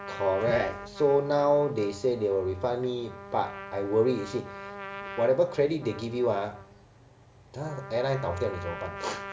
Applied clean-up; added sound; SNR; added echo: none; Trumpet; 14 dB; none.